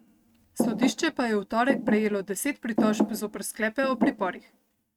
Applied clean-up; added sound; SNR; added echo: neural mask model RNNoise.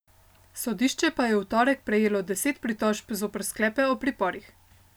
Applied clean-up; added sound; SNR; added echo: none; none; none; none.